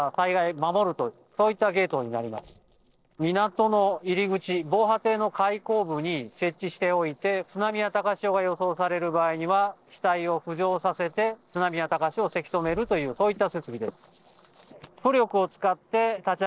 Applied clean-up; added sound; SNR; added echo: neural separator model SepFormer DNS4.